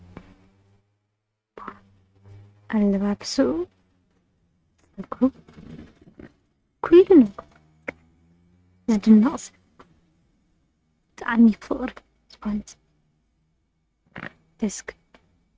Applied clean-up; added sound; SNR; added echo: neural mask model RNNoise.